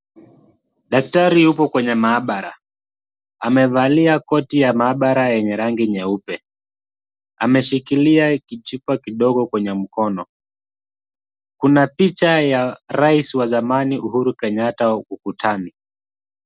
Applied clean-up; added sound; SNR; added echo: none; none; none; none.